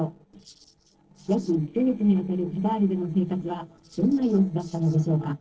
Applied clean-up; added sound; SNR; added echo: neural separator model SepFormer DNS4.